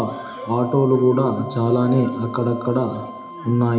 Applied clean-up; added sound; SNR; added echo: none; Wind instrument, woodwind instrument; 17 dB; reverberation time 0.8 s.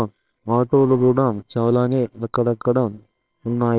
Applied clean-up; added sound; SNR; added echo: neural separator model SepFormer WHAMR!.